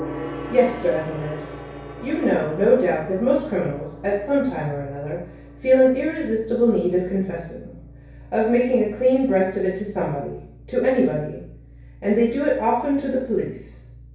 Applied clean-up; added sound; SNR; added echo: none; Gong; 17 dB; reverberation time 0.6 s.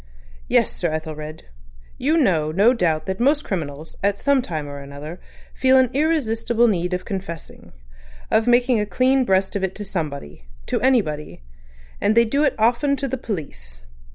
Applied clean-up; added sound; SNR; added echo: none; none; none; none.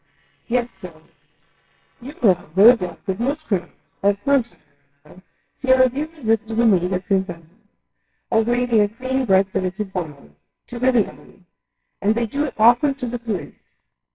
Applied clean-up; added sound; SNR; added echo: neural separator model SepFormer WHAMR!.